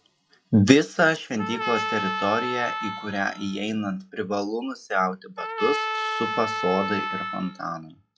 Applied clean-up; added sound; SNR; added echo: classical method log-MMSE.